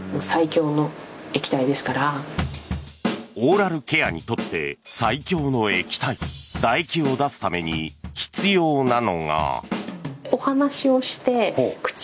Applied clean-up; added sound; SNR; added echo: none; none; none; none.